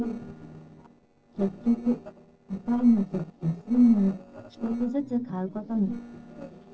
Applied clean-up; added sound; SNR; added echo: neural separator model SepFormer DNS4.